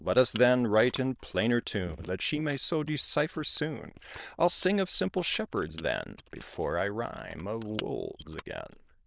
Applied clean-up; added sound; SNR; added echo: neural diffusion model UNIVERSE++.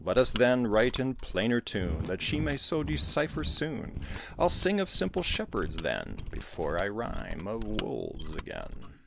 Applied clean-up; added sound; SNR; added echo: none; Mechanisms; 8 dB; none.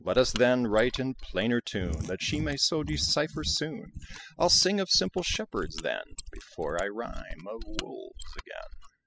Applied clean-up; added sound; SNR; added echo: classical method spectral subtraction.